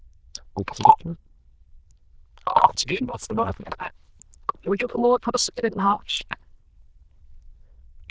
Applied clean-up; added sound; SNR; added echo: neural diffusion model UNIVERSE++.